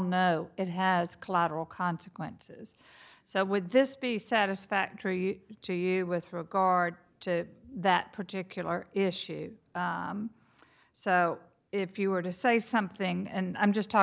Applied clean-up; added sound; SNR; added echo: none; none; none; none.